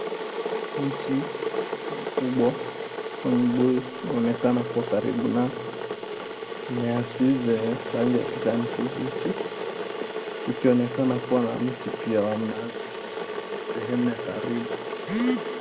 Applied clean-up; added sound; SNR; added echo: none; Boiling / Water; 5 dB; reverberation time 1.2 s.